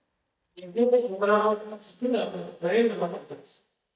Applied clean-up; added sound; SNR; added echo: neural mask model DeepFilterNet 3.